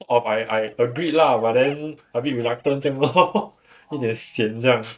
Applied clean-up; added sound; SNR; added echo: neural mask model DeepFilterNet 3.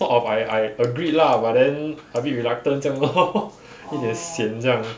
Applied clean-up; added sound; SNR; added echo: none; none; none; none.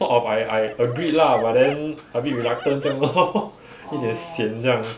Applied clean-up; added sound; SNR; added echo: none; Dog; 16 dB; none.